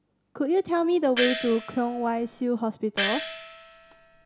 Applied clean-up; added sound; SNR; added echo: none; Gong; 6 dB; none.